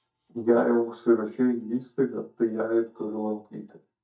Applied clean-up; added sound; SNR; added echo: neural mask model DeepFilterNet 3.